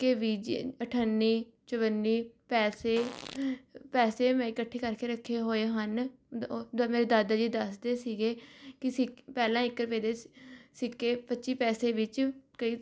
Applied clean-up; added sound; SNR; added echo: none; Fart; 16 dB; none.